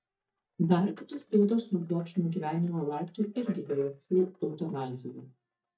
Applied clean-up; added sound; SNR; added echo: neural mask model DeepFilterNet 3.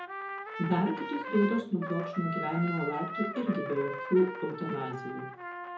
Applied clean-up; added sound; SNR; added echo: none; Trumpet; 7 dB; reverberation time 0.6 s.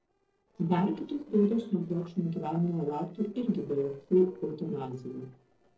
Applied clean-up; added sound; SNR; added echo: neural separator model SepFormer DNS4.